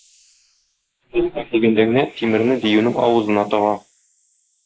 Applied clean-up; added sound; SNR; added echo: neural mask model Resemble Enhance denoiser.